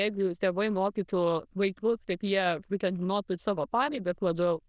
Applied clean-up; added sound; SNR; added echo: neural diffusion model UNIVERSE++.